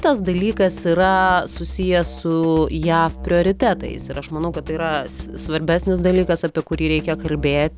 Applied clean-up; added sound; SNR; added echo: none; Drum kit; 12 dB; none.